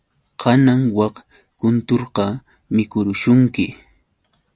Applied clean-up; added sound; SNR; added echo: none; none; none; none.